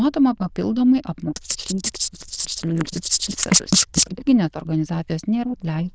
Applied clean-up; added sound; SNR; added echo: neural diffusion model UNIVERSE++.